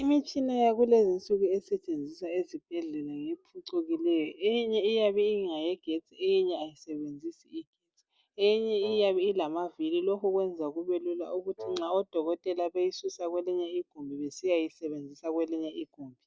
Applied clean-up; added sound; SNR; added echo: none; Wind instrument, woodwind instrument; 14 dB; none.